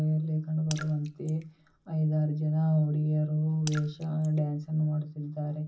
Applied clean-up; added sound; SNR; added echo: none; Raindrop / Splash, splatter; 19 dB; reverberation time 0.4 s.